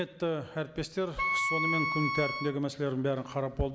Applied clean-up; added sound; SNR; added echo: none; Wind instrument, woodwind instrument; 1 dB; none.